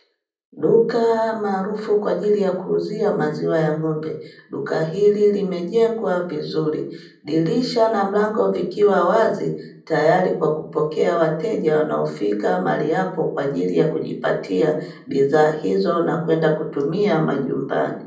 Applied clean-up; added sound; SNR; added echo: none; none; none; reverberation time 0.6 s.